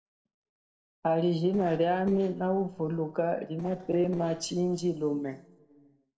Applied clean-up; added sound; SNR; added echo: neural separator model SepFormer DNS4.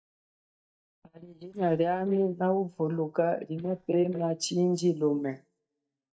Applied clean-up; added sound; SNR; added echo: neural mask model DeepFilterNet 3.